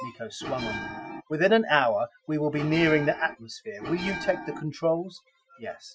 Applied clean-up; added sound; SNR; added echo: classical method Wiener filter.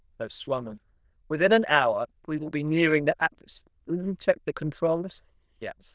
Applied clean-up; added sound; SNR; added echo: neural diffusion model UNIVERSE++.